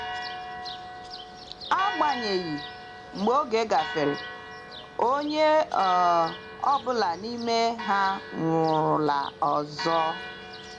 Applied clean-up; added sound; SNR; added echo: none; Church bell; 11 dB; none.